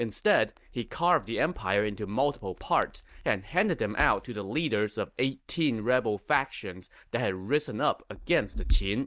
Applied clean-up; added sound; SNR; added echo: neural mask model DeepFilterNet 3.